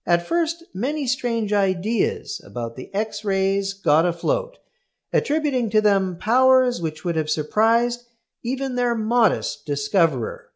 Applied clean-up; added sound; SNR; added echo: none; none; none; none.